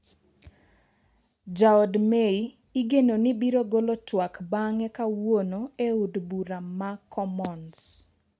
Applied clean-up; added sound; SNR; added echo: none; none; none; none.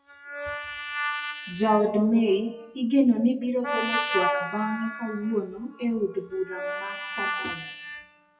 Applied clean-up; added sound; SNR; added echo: classical method WPE with log-MMSE.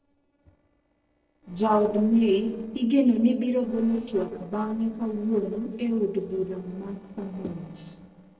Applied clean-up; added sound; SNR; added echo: neural separator model SepFormer DNS4.